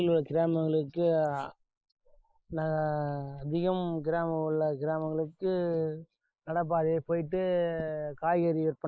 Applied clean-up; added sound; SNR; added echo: neural mask model Resemble Enhance denoiser.